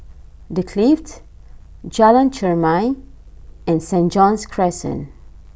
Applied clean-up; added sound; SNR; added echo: none; none; none; none.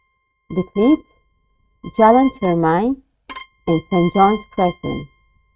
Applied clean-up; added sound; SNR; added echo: neural mask model RNNoise.